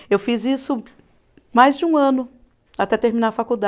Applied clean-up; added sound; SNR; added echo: none; none; none; none.